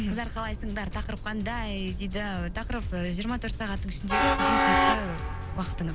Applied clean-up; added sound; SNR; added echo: none; Train; -2 dB; none.